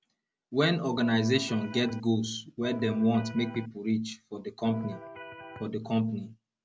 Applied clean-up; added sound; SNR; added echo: none; Electric guitar; 14 dB; none.